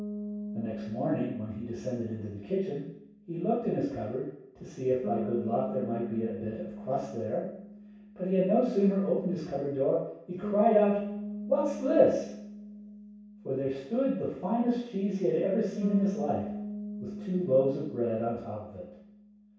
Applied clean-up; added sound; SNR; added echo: none; Bass guitar; 10 dB; reverberation time 0.7 s.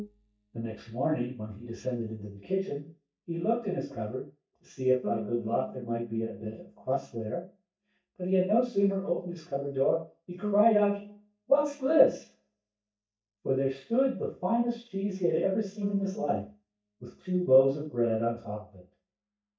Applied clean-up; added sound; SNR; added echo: neural mask model DeepFilterNet 3.